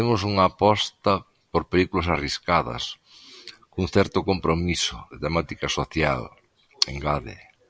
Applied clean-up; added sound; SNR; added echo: none; none; none; none.